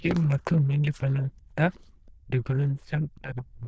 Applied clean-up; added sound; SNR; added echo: neural diffusion model UNIVERSE++.